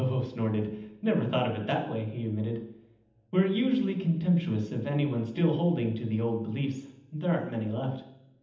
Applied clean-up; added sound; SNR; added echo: none; none; none; reverberation time 0.8 s.